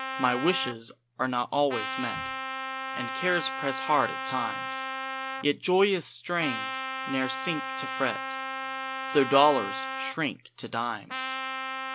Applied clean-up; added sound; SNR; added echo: none; Trumpet; 5 dB; none.